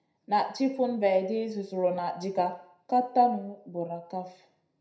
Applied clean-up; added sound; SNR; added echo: none; none; none; reverberation time 0.4 s.